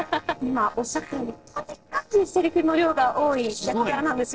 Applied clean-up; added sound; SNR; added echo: neural separator model SepFormer DNS4.